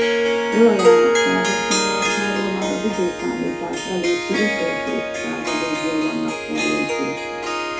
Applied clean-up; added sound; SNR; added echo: none; Harp; -3 dB; reverberation time 0.3 s.